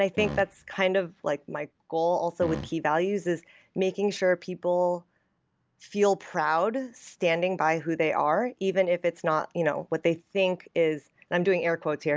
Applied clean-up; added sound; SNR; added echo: none; Fart; 9 dB; none.